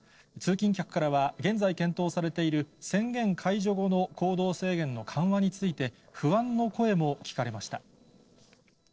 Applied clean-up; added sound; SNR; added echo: neural separator model SepFormer DNS4.